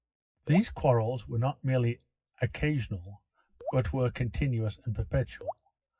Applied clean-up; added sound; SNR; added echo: classical method WPE with log-MMSE.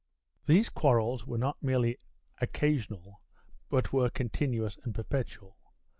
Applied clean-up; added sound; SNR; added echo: none; none; none; none.